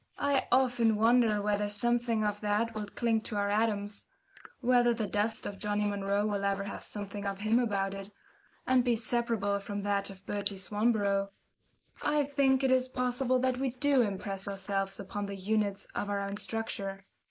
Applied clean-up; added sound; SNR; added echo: neural mask model Resemble Enhance denoiser.